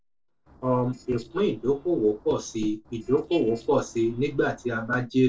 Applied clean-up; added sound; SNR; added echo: neural separator model SepFormer DNS4.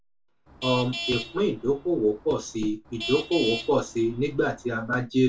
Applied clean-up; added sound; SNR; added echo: none; Traffic noise, roadway noise / Vehicle horn, car horn, honking; 11 dB; reverberation time 0.2 s.